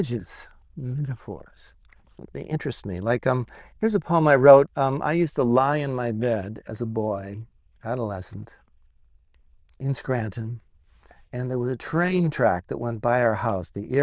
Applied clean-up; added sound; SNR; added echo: neural diffusion model UNIVERSE++.